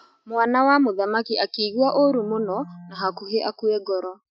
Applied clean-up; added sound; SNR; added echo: classical method Wiener filter.